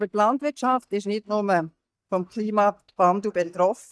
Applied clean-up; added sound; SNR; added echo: neural mask model DeepFilterNet 3.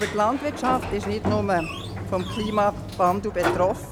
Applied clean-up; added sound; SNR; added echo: none; Sliding door; 5 dB; none.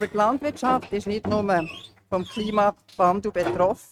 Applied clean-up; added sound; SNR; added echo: neural mask model RNNoise.